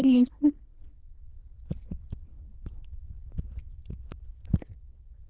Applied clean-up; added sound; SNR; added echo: neural diffusion model UNIVERSE++.